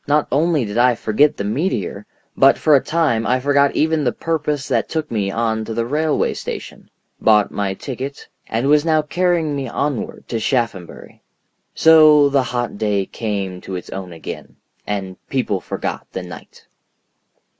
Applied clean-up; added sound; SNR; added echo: none; none; none; none.